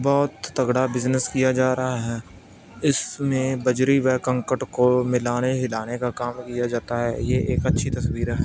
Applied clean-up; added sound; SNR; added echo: none; none; none; none.